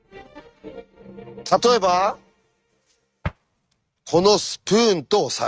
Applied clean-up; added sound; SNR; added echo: neural mask model RNNoise.